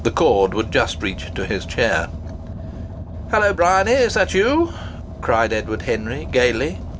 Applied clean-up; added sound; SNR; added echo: none; Car; 10 dB; none.